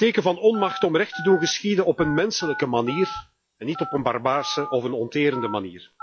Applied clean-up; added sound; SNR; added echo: classical method log-MMSE.